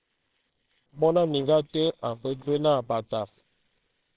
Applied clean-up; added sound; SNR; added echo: neural separator model SepFormer WHAMR!.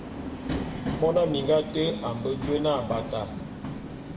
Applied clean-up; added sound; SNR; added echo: none; Subway, metro, underground; 6 dB; reverberation time 0.7 s.